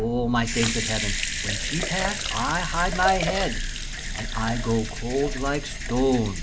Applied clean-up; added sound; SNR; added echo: none; Bird / Breathing + Sink (filling or washing) / Water tap, faucet / Liquid; 2 dB; none.